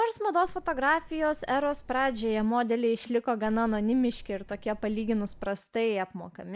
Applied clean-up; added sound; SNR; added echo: none; Tick-tock; 16 dB; none.